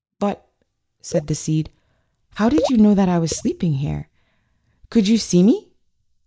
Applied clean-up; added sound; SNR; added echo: neural mask model DeepFilterNet 3.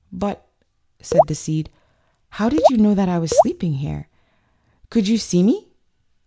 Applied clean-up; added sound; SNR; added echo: none; Raindrop / Drip; -3 dB; none.